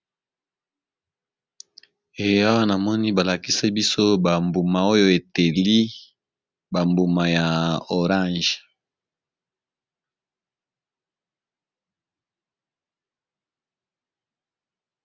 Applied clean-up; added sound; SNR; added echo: none; none; none; none.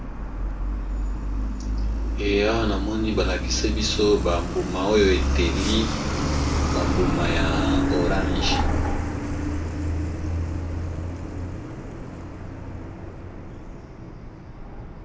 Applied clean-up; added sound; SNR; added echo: none; Truck; -3 dB; reverberation time 0.3 s.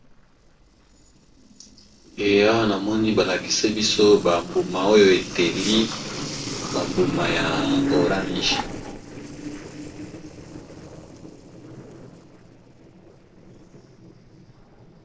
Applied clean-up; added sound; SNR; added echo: neural separator model SepFormer DNS4.